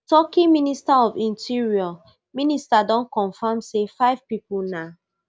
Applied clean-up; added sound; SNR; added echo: none; none; none; none.